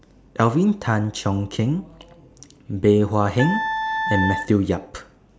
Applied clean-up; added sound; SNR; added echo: none; Wind instrument, woodwind instrument; 4 dB; none.